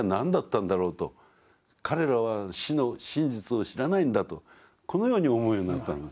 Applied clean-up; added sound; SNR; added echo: none; none; none; none.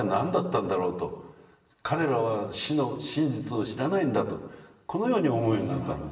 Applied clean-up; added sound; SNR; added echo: none; none; none; reverberation time 1.0 s.